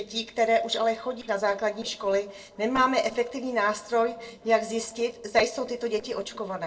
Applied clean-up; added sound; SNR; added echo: neural separator model SepFormer DNS4.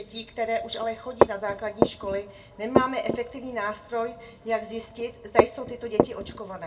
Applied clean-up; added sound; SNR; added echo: none; Walk, footsteps; -3 dB; reverberation time 0.2 s.